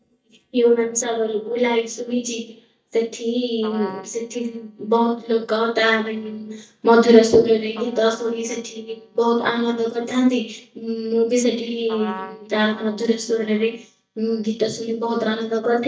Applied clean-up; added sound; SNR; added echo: neural mask model DeepFilterNet 3.